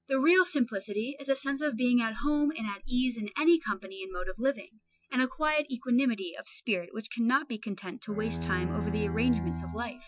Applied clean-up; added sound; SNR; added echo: classical method Wiener filter.